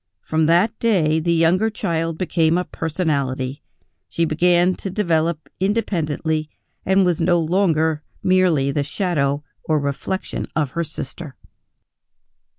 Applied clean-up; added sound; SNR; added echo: none; none; none; none.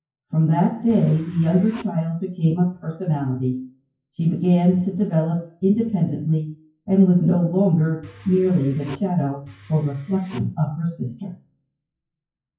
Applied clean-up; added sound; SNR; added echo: classical method WPE with log-MMSE.